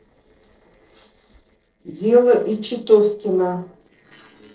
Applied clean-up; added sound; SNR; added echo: neural separator model SepFormer DNS4.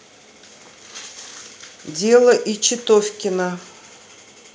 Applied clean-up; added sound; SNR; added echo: none; none; none; none.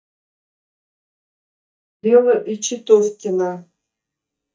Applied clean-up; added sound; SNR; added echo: neural mask model DeepFilterNet 3.